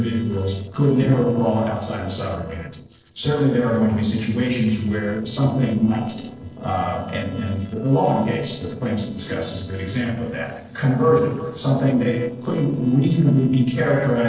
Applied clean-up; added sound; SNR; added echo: neural separator model SepFormer DNS4.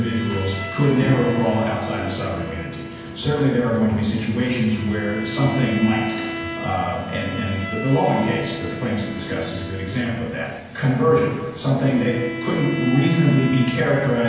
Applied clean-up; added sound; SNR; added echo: none; Bowed string instrument; 11 dB; reverberation time 0.8 s.